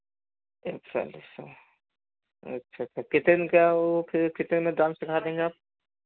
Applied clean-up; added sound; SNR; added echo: none; none; none; none.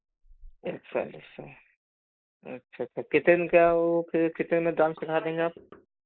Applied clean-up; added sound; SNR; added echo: neural mask model Resemble Enhance denoiser.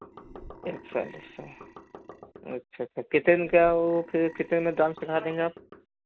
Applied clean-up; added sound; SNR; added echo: none; Burping, eructation + Knock; 20 dB; none.